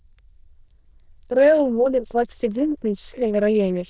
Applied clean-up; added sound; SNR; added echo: neural diffusion model UNIVERSE++.